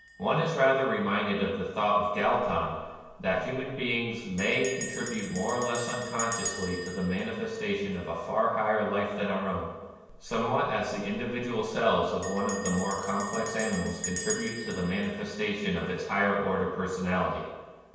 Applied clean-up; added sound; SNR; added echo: none; Bell; 13 dB; reverberation time 1.2 s.